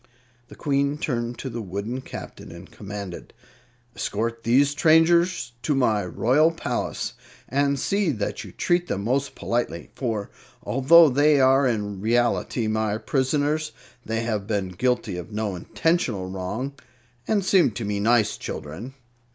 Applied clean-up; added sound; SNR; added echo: none; none; none; none.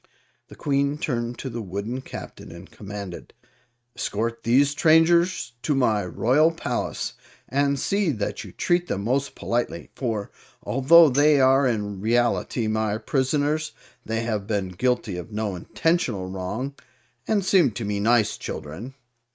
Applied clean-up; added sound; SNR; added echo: neural mask model RNNoise.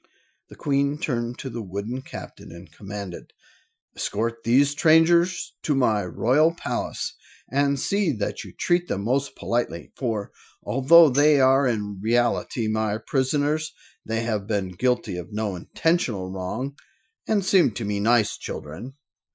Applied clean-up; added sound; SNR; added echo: classical method Wiener filter.